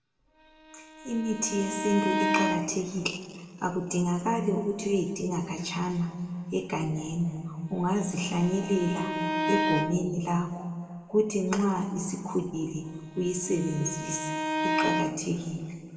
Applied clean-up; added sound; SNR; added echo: none; Bowed string instrument; 3 dB; reverberation time 1.8 s.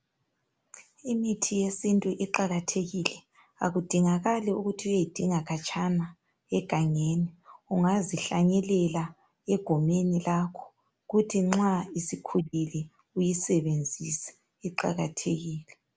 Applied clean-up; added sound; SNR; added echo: none; none; none; none.